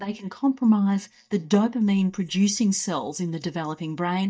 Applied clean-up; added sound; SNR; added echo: neural mask model DeepFilterNet 3.